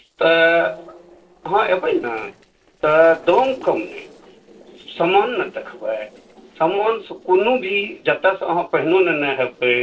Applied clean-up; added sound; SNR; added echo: neural separator model SepFormer DNS4.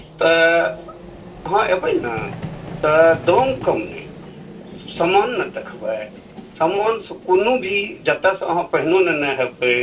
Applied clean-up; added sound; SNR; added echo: none; Vehicle; 17 dB; reverberation time 0.2 s.